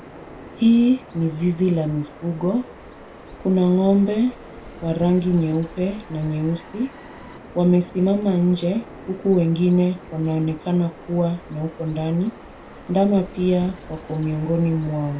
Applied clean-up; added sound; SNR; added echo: none; Bird vocalization, bird call, bird song; 18 dB; reverberation time 0.2 s.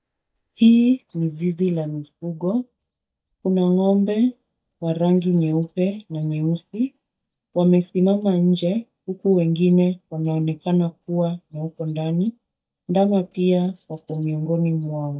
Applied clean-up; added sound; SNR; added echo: neural mask model DeepFilterNet 3.